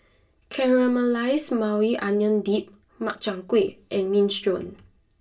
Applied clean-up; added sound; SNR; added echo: none; none; none; reverberation time 0.2 s.